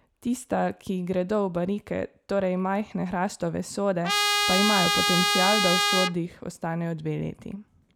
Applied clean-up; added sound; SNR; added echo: none; Trumpet; -3 dB; none.